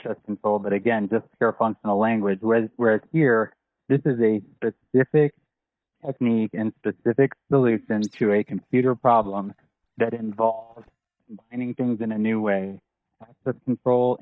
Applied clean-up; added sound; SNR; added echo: neural mask model DeepFilterNet 3.